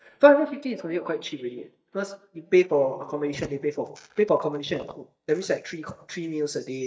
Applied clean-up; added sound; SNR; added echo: neural mask model DeepFilterNet 3.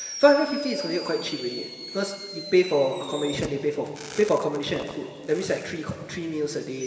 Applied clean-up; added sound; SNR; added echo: none; Fireworks; 14 dB; reverberation time 2.5 s.